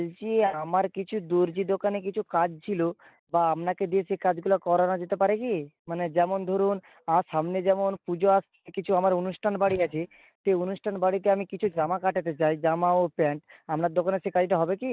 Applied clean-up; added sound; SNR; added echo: neural mask model DeepFilterNet 3.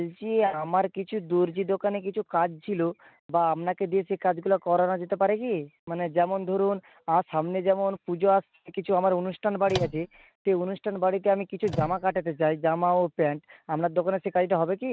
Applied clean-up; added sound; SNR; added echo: neural mask model RNNoise.